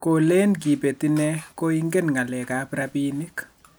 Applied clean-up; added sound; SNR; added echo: none; none; none; none.